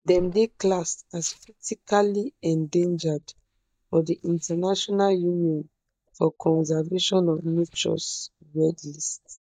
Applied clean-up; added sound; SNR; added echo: neural mask model DeepFilterNet 3.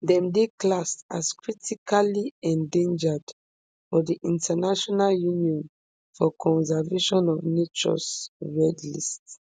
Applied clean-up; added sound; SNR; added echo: none; none; none; none.